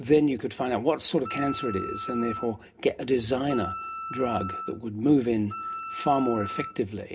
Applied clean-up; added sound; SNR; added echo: none; Wind instrument, woodwind instrument; 10 dB; reverberation time 0.3 s.